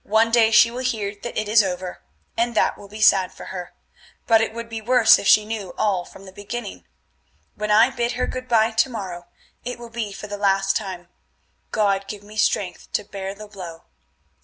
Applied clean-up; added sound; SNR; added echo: none; none; none; none.